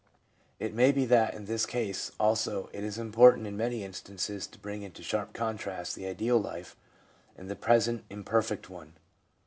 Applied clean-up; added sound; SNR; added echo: none; none; none; none.